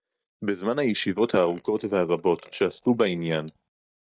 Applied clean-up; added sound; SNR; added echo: neural mask model DeepFilterNet 3.